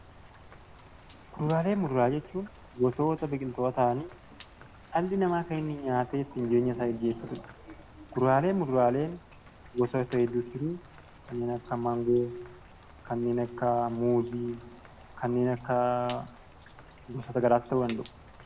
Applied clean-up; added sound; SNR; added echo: none; Rain; 20 dB; none.